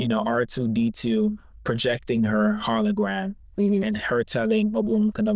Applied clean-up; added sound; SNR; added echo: neural diffusion model UNIVERSE++.